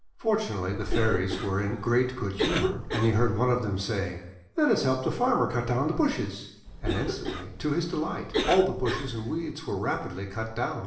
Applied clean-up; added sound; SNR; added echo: none; Cough; 8 dB; reverberation time 0.8 s.